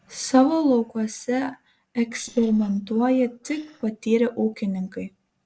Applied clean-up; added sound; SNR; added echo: neural separator model SepFormer DNS4.